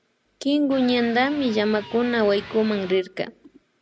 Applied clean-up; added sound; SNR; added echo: none; Electric guitar; 18 dB; none.